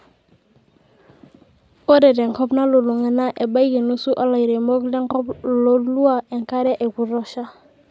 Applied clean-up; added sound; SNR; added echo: none; none; none; none.